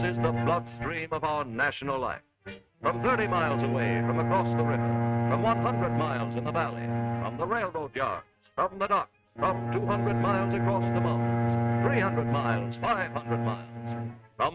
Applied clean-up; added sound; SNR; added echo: neural mask model RNNoise.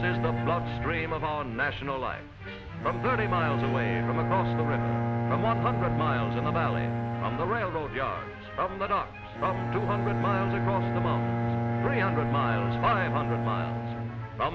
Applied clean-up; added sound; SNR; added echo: none; Bowed string instrument; -1 dB; none.